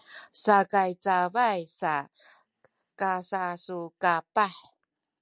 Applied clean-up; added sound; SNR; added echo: none; none; none; none.